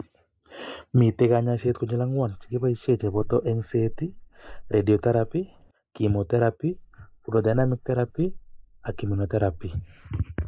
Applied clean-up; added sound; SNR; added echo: neural mask model Resemble Enhance denoiser.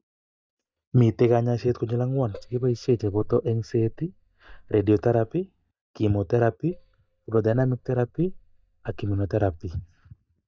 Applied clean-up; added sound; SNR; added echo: neural mask model DeepFilterNet 3.